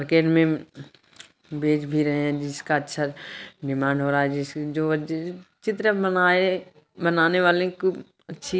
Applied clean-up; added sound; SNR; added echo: none; none; none; none.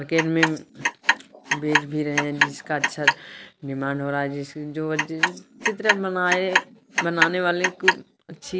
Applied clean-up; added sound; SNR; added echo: none; Clock; -1 dB; none.